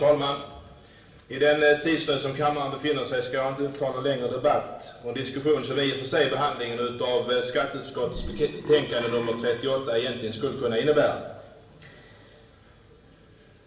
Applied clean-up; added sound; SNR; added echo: none; Burping, eructation; 10 dB; reverberation time 0.8 s.